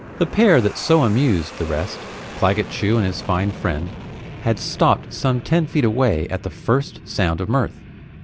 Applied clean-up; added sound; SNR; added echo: none; Fixed-wing aircraft, airplane; 15 dB; none.